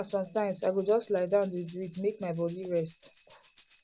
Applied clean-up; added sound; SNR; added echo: none; Tambourine; 11 dB; none.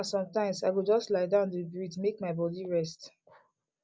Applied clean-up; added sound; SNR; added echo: none; none; none; none.